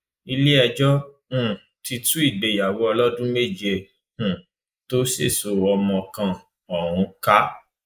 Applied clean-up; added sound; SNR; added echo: neural mask model Resemble Enhance denoiser.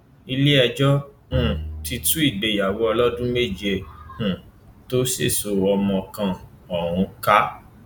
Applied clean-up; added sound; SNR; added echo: none; Bowed string instrument; 11 dB; none.